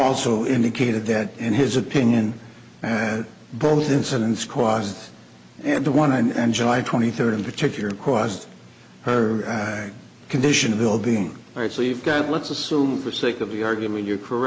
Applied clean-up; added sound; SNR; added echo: none; none; none; none.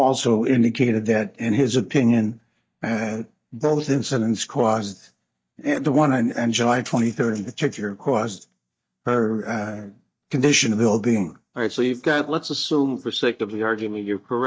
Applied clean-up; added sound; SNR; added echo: neural mask model DeepFilterNet 3.